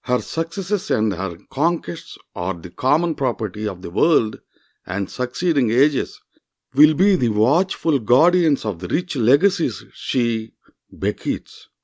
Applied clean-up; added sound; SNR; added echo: none; none; none; none.